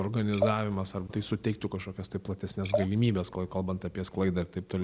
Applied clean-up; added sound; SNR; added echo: none; Liquid; 7 dB; none.